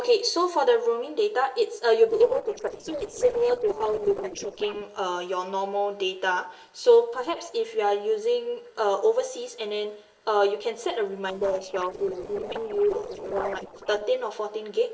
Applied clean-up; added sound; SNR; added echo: neural separator model SepFormer DNS4.